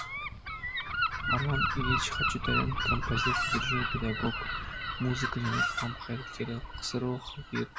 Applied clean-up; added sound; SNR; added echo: none; Gull, seagull + Chicken, rooster; -2 dB; none.